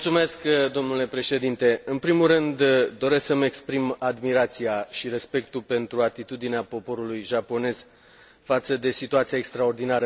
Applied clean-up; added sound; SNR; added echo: none; none; none; none.